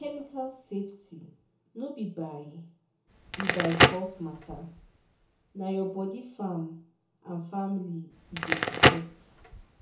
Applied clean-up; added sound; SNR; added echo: none; Crackle; -5 dB; reverberation time 0.6 s.